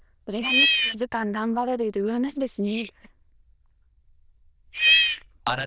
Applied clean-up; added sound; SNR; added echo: neural diffusion model UNIVERSE++.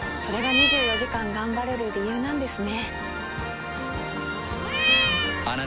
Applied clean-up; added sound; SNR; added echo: none; Cat; -4 dB; none.